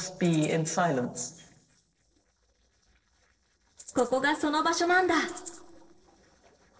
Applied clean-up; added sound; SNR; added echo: neural separator model SepFormer DNS4.